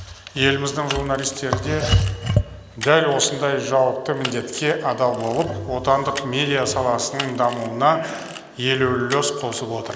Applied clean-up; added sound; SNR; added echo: none; Camera; 17 dB; none.